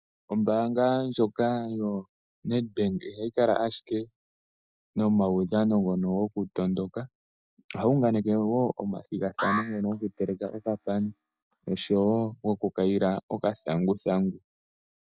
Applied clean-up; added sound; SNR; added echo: neural mask model DeepFilterNet 3.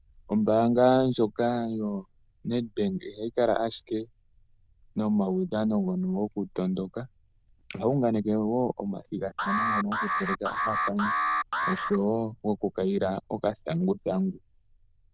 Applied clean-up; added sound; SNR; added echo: neural diffusion model UNIVERSE++.